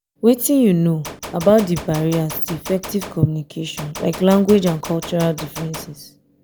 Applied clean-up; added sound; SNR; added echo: none; Gunshot, gunfire; 14 dB; none.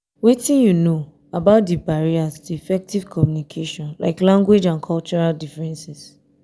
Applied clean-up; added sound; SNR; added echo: none; none; none; none.